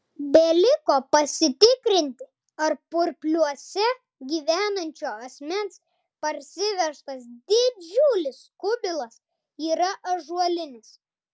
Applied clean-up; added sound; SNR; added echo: none; none; none; none.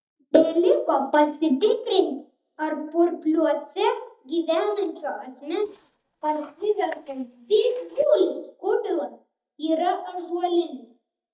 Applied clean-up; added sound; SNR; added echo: neural mask model DeepFilterNet 3.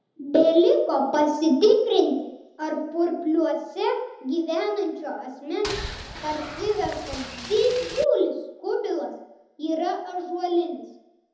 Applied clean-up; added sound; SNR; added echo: none; Boat, Water vehicle; 11 dB; reverberation time 0.8 s.